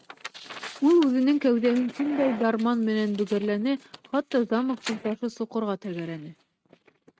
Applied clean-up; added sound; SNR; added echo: neural mask model RNNoise.